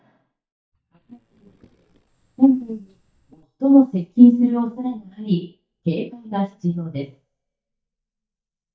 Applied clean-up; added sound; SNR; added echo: neural mask model DeepFilterNet 3.